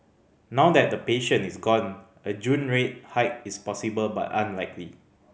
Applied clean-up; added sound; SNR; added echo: none; none; none; none.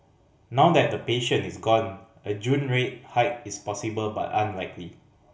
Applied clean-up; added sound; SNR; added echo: none; none; none; reverberation time 0.3 s.